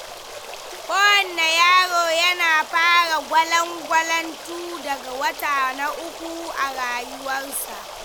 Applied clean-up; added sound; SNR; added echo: none; Stream; 14 dB; none.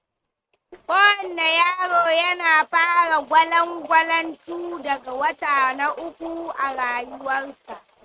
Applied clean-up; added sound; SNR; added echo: neural mask model RNNoise.